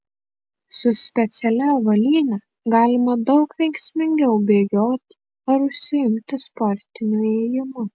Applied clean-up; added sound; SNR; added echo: none; none; none; none.